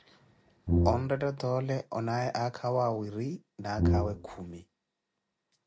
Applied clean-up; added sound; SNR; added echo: none; Brass instrument; -4 dB; none.